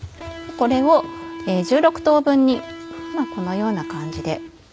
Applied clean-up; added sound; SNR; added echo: none; Electric guitar; 13 dB; none.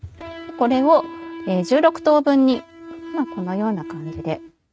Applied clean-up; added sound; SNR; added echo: neural mask model RNNoise.